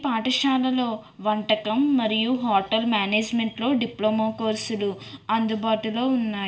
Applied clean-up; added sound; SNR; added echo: none; none; none; reverberation time 0.4 s.